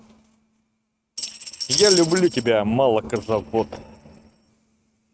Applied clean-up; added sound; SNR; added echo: neural mask model RNNoise.